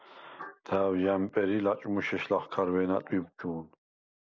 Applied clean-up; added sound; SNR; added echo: none; none; none; none.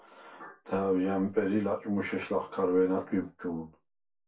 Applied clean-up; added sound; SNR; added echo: none; none; none; reverberation time 0.2 s.